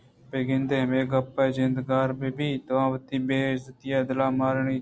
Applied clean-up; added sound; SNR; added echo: none; none; none; none.